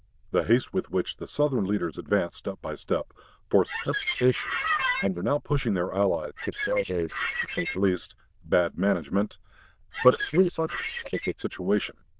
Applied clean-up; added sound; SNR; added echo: neural diffusion model UNIVERSE++.